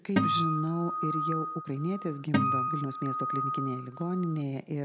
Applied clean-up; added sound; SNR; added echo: none; Acoustic guitar; -1 dB; none.